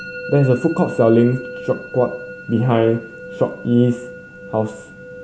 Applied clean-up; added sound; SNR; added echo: none; Musical instrument; 14 dB; none.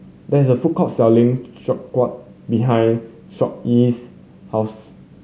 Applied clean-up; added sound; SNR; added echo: none; none; none; none.